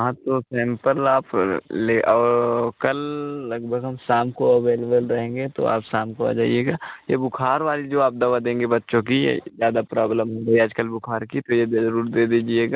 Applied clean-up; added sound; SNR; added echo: none; none; none; none.